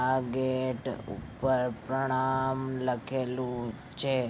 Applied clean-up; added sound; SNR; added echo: none; none; none; none.